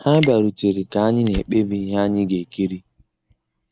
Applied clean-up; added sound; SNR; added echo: none; Fire; 15 dB; none.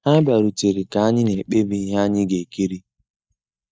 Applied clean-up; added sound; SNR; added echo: neural mask model DeepFilterNet 3.